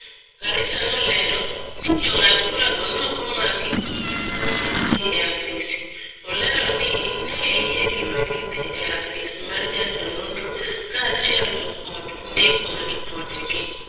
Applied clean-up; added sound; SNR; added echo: neural separator model SepFormer WHAMR!.